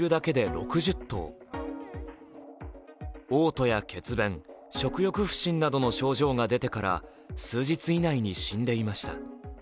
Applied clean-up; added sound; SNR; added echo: none; none; none; none.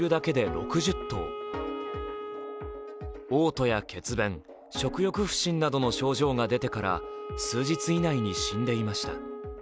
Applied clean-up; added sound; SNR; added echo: none; Wind instrument, woodwind instrument; 10 dB; none.